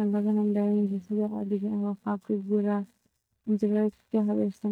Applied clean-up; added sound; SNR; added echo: neural mask model DeepFilterNet 3.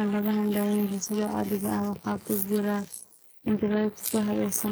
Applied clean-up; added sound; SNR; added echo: neural mask model Resemble Enhance denoiser.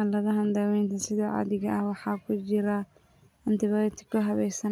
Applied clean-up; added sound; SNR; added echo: none; none; none; none.